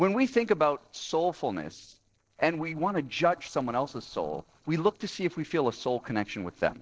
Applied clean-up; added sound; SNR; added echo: neural separator model SepFormer DNS4.